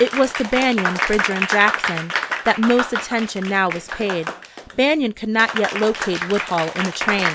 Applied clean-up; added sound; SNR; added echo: none; Applause; 5 dB; none.